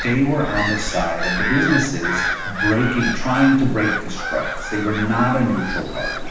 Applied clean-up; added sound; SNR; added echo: none; Gull, seagull / Bird vocalization, bird call, bird song; 3 dB; reverberation time 0.9 s.